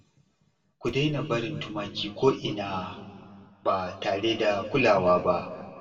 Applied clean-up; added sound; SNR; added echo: none; none; none; reverberation time 1.7 s.